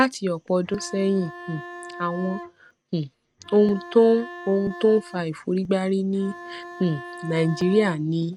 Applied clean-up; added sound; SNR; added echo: neural mask model RNNoise.